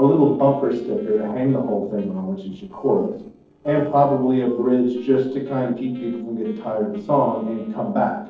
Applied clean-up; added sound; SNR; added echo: neural separator model SepFormer DNS4.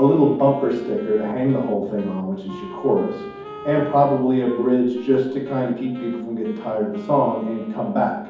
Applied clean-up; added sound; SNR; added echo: none; Wind instrument, woodwind instrument; 18 dB; reverberation time 1.2 s.